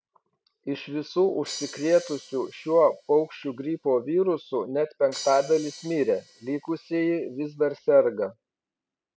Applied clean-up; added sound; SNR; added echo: none; Crash cymbal; 19 dB; none.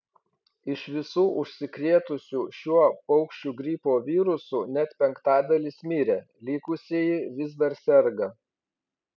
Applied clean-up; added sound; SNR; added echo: none; none; none; none.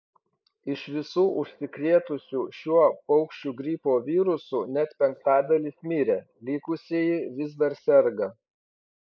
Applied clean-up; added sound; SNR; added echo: neural mask model Resemble Enhance denoiser.